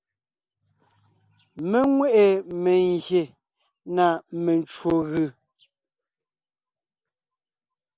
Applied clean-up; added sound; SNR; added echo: none; none; none; none.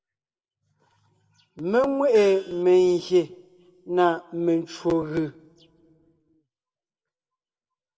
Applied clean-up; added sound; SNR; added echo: none; Gong; 18 dB; reverberation time 1.0 s.